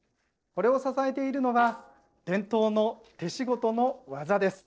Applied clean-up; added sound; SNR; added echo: neural separator model SepFormer DNS4.